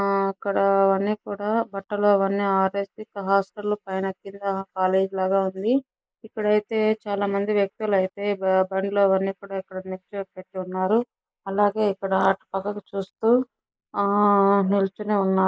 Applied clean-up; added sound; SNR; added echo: neural mask model Resemble Enhance denoiser.